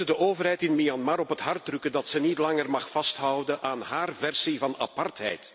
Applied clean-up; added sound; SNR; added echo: none; none; none; none.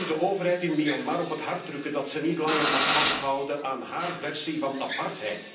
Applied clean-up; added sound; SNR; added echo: none; Drill; 4 dB; reverberation time 0.6 s.